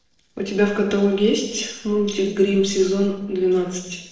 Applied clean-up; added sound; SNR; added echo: neural separator model SepFormer DNS4.